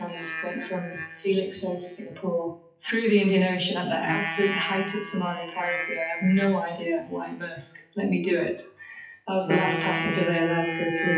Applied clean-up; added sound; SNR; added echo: classical method WPE with log-MMSE.